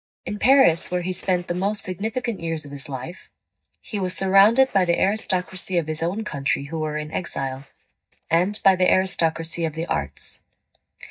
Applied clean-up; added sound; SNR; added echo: neural mask model DeepFilterNet 3.